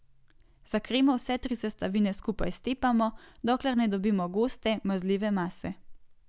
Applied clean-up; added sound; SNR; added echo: none; none; none; none.